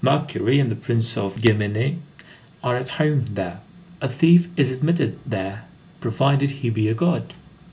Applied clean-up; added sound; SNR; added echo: none; none; none; none.